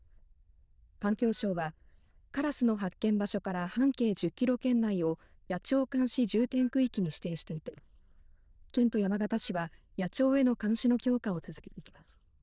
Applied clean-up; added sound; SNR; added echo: neural diffusion model UNIVERSE++.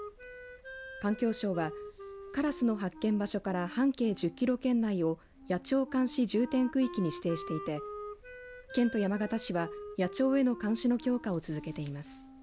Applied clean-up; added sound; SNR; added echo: none; Wind instrument, woodwind instrument; 15 dB; none.